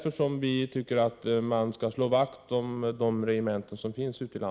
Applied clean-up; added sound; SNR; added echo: none; none; none; none.